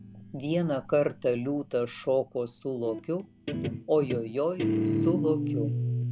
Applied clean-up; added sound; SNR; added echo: none; Guitar; 3 dB; none.